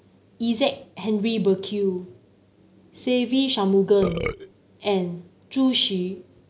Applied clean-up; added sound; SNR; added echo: none; Burping, eructation; 5 dB; none.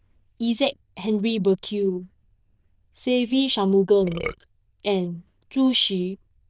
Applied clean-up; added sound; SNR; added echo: neural diffusion model UNIVERSE++.